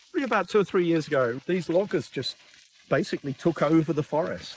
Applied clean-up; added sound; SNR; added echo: neural mask model Resemble Enhance denoiser.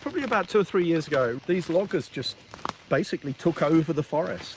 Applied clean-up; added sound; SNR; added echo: none; none; none; none.